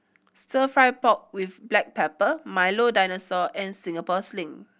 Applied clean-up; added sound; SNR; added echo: none; none; none; none.